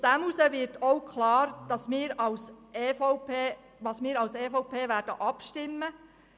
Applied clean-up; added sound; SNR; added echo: none; none; none; none.